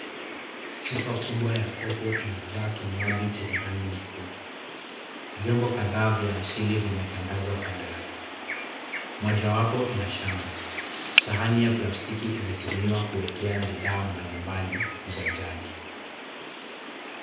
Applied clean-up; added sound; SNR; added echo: none; Bird vocalization, bird call, bird song; 5 dB; reverberation time 0.8 s.